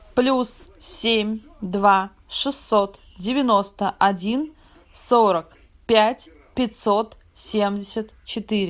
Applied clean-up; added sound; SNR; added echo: none; none; none; none.